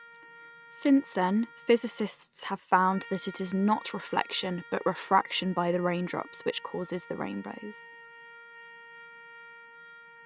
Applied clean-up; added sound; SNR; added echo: none; Trumpet; 19 dB; none.